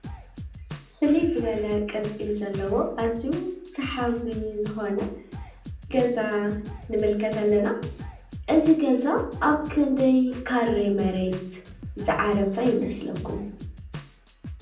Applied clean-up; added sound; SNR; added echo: none; Drum kit; 13 dB; reverberation time 0.6 s.